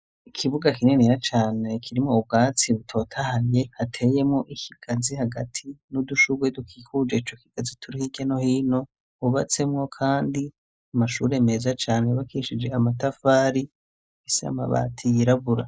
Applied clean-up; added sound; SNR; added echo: neural mask model Resemble Enhance denoiser.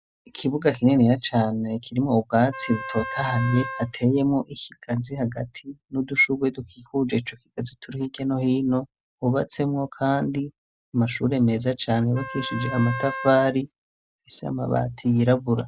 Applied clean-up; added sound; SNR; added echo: none; Wind instrument, woodwind instrument; 9 dB; none.